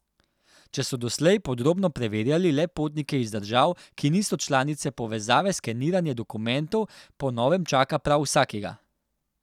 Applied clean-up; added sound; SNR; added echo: none; none; none; none.